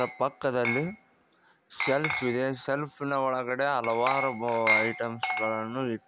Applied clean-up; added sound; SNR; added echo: none; Glass; 5 dB; none.